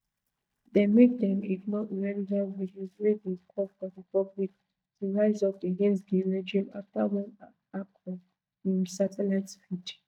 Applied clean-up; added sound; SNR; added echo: neural mask model DeepFilterNet 3.